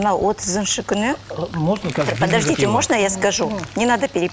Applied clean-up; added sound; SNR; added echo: none; Crumpling, crinkling + Bird; 17 dB; none.